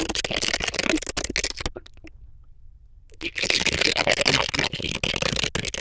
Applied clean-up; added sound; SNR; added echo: neural diffusion model UNIVERSE++.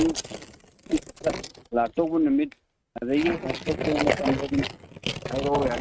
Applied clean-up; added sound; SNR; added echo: neural mask model RNNoise.